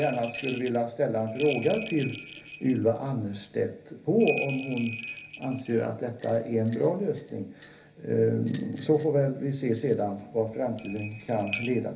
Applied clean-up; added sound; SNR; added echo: none; Bell; 12 dB; reverberation time 0.3 s.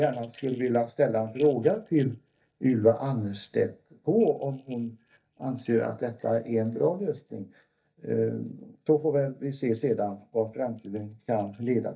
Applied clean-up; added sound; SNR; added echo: neural mask model DeepFilterNet 3.